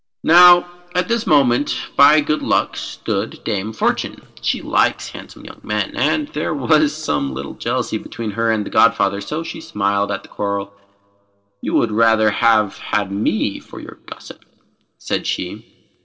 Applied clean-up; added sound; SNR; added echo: neural separator model SepFormer DNS4.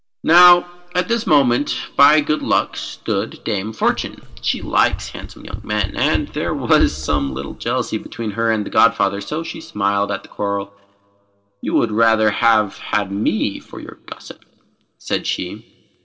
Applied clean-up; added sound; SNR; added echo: none; Run; 8 dB; reverberation time 0.2 s.